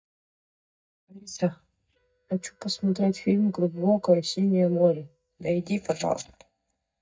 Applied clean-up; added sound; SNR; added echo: neural mask model DeepFilterNet 3.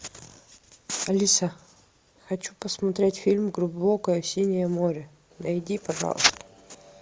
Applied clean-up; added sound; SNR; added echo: none; none; none; none.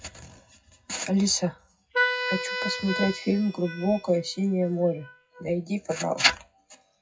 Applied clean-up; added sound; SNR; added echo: classical method WPE with log-MMSE.